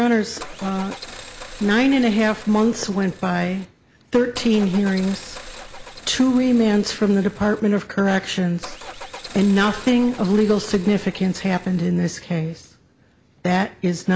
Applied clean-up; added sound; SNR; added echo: none; Car; 17 dB; none.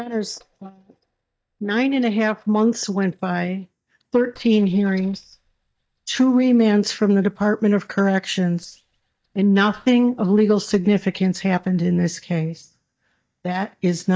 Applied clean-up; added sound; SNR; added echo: neural mask model DeepFilterNet 3.